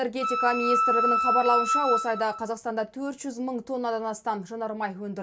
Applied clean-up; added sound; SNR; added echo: none; Wind instrument, woodwind instrument; -3 dB; reverberation time 0.2 s.